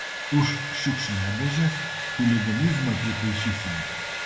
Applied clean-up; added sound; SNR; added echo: none; Domestic sounds, home sounds; 6 dB; reverberation time 0.9 s.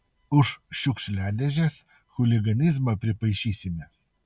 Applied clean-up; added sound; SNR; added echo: none; none; none; none.